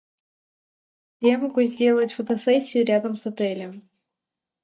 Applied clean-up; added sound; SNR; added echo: neural mask model DeepFilterNet 3.